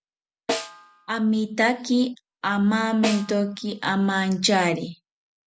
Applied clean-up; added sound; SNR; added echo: none; Snare drum; 10 dB; none.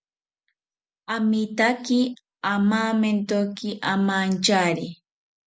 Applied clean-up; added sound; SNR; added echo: none; none; none; none.